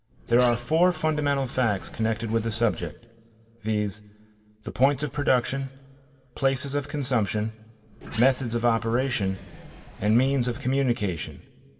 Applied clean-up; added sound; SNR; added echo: none; Sliding door; 16 dB; reverberation time 0.8 s.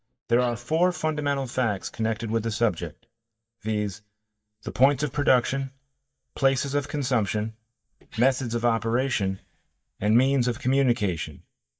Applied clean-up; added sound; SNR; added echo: neural mask model DeepFilterNet 3.